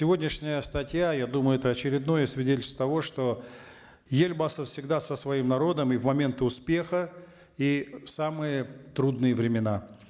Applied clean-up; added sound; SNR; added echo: none; none; none; none.